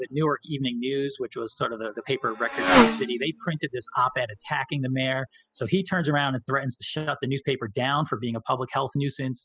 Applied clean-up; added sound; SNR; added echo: classical method spectral subtraction.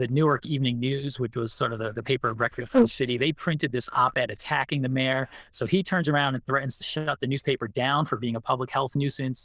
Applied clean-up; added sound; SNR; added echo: neural diffusion model UNIVERSE++.